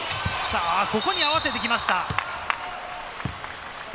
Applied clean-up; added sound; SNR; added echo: none; Insect; 18 dB; none.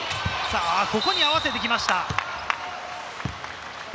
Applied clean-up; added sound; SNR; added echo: none; none; none; none.